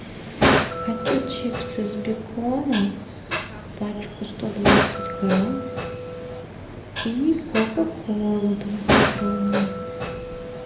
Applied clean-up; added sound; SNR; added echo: none; Dishes, pots, and pans; -1 dB; reverberation time 0.8 s.